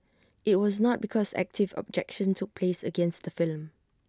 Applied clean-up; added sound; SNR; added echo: none; none; none; none.